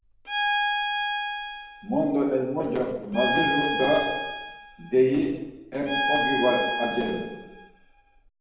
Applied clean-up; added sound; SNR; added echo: none; Bowed string instrument; 2 dB; reverberation time 0.9 s.